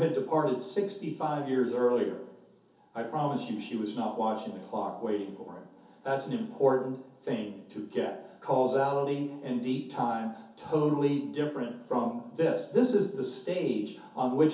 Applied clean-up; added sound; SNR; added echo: none; none; none; reverberation time 0.5 s.